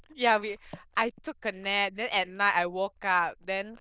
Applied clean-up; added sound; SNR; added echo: neural diffusion model UNIVERSE++.